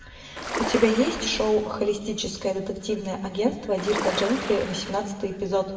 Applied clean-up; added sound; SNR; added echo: none; Ocean; 7 dB; reverberation time 1.5 s.